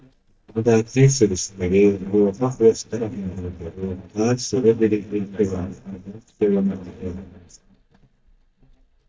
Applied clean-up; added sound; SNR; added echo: neural mask model DeepFilterNet 3.